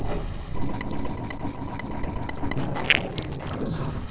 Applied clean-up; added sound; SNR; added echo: neural separator model SepFormer DNS4.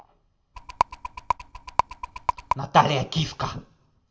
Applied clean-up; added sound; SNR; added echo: none; Rattle; 0 dB; reverberation time 0.5 s.